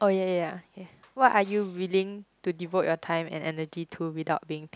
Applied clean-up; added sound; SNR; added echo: none; none; none; none.